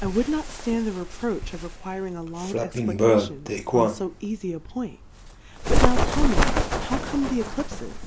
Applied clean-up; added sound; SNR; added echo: none; Bird; -5 dB; none.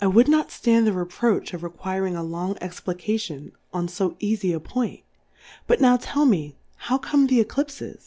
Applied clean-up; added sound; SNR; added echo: none; none; none; none.